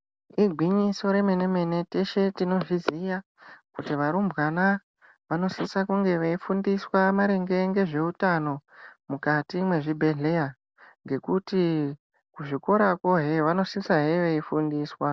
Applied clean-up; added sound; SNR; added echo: none; none; none; none.